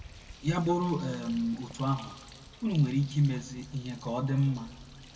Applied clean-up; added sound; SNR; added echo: none; Bird; 19 dB; reverberation time 1.0 s.